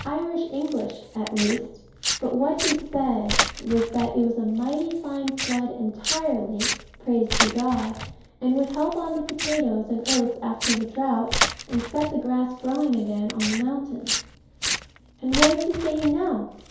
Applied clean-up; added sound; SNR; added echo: none; Tearing; 5 dB; reverberation time 2.4 s.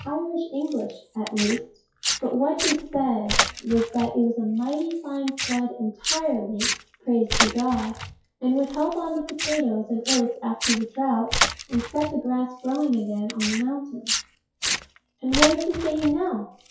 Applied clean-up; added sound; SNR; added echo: classical method WPE with log-MMSE.